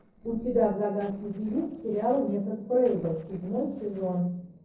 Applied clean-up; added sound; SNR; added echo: neural separator model SepFormer DNS4.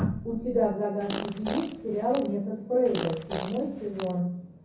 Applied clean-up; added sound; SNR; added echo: none; Fart; 9 dB; reverberation time 0.6 s.